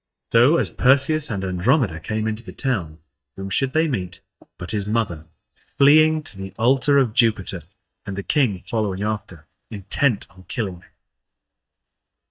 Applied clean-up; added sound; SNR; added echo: neural mask model DeepFilterNet 3.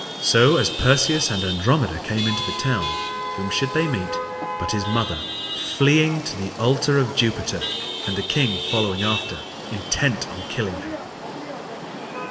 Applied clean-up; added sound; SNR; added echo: none; Chatter / Traffic noise, roadway noise / Vehicle horn, car horn, honking / Engine; 6 dB; reverberation time 1.6 s.